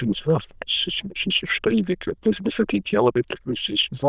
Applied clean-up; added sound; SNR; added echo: neural diffusion model UNIVERSE++.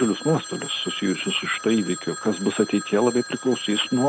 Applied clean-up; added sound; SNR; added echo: none; Telephone; 12 dB; none.